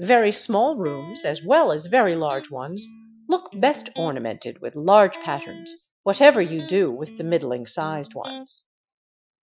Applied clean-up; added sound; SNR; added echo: classical method Wiener filter.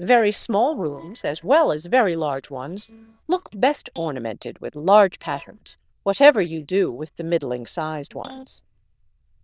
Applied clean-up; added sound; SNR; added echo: neural diffusion model UNIVERSE++.